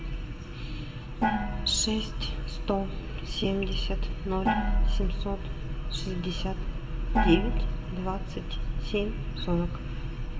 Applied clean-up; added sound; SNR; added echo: none; Gong; 6 dB; reverberation time 0.8 s.